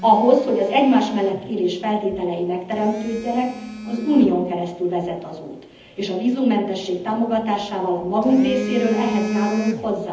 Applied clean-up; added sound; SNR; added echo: none; Telephone; 11 dB; reverberation time 0.8 s.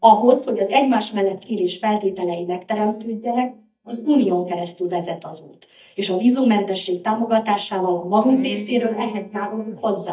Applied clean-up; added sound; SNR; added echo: neural mask model DeepFilterNet 3.